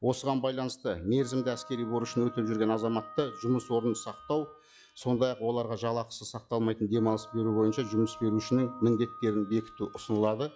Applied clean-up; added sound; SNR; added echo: classical method log-MMSE.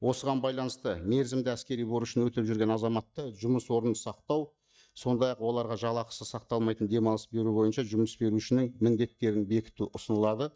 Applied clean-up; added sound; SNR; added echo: neural mask model DeepFilterNet 3.